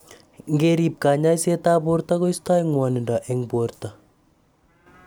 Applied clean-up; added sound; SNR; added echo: none; none; none; none.